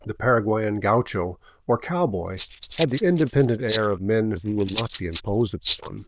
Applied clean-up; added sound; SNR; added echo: neural diffusion model UNIVERSE++.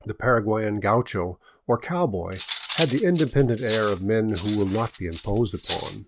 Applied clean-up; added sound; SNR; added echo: neural mask model RNNoise.